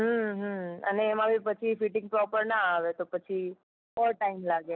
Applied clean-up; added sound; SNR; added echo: none; none; none; none.